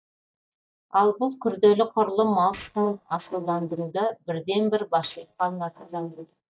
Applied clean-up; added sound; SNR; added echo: neural mask model DeepFilterNet 3.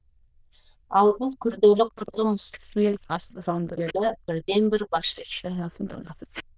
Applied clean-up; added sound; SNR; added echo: neural diffusion model UNIVERSE++.